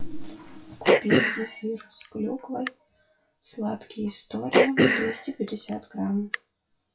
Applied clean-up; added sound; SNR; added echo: classical method WPE with log-MMSE.